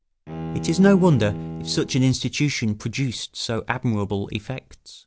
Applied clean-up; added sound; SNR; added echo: none; Bowed string instrument; 11 dB; none.